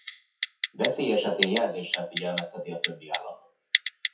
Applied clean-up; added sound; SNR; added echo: classical method WPE with log-MMSE.